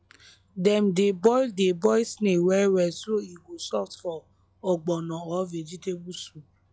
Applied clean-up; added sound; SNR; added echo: classical method log-MMSE.